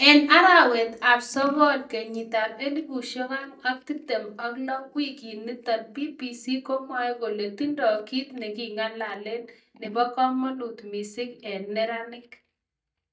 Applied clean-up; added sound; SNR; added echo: neural mask model DeepFilterNet 3.